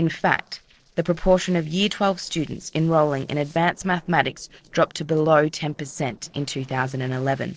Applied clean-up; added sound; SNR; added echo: neural separator model SepFormer DNS4.